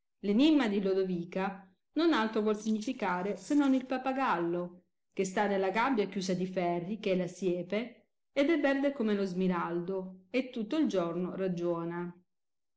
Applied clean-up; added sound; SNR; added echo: neural separator model SepFormer DNS4.